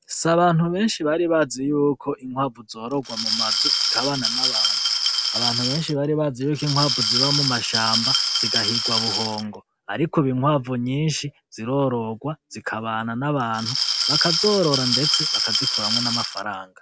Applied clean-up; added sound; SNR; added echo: none; Glass; -1 dB; none.